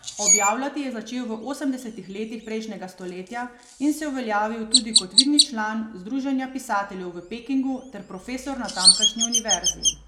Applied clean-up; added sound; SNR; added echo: none; Chirp, tweet; -2 dB; none.